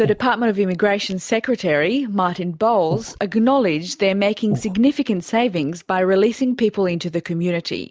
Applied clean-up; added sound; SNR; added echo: neural mask model DeepFilterNet 3.